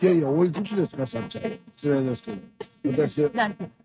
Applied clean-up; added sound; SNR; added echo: neural mask model RNNoise.